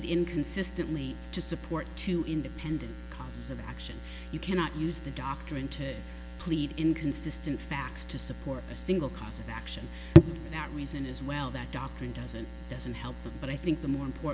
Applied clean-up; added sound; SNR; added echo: none; none; none; none.